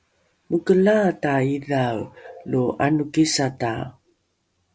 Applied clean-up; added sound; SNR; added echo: none; none; none; none.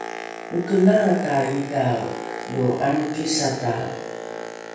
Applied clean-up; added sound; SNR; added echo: none; Boat, Water vehicle; 10 dB; reverberation time 0.7 s.